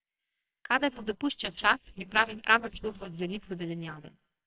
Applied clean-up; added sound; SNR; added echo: neural separator model SepFormer WHAMR!.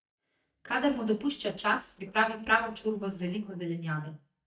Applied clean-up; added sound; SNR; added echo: neural mask model DeepFilterNet 3.